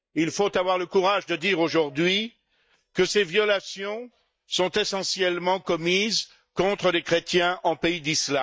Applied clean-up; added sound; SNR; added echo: neural mask model DeepFilterNet 3.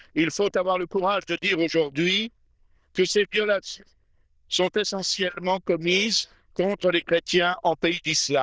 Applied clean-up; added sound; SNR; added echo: neural diffusion model UNIVERSE++.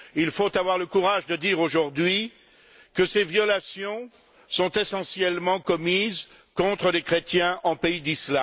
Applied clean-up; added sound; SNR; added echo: none; none; none; none.